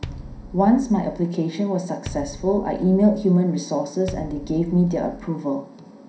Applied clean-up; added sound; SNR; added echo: none; Bass drum; 17 dB; reverberation time 0.5 s.